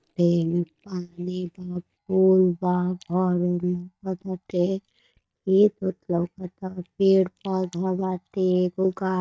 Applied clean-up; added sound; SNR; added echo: neural mask model DeepFilterNet 3.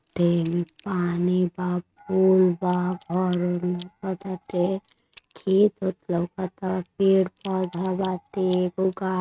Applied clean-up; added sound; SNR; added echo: neural mask model RNNoise.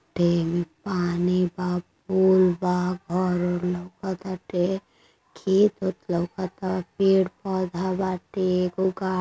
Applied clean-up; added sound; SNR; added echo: none; none; none; none.